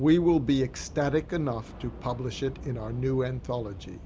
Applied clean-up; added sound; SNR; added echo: none; Subway, metro, underground / Train; 14 dB; none.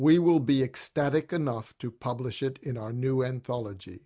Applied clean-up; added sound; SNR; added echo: none; none; none; none.